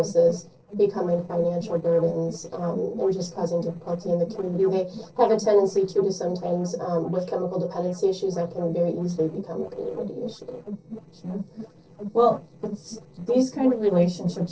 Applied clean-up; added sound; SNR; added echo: neural separator model SepFormer DNS4.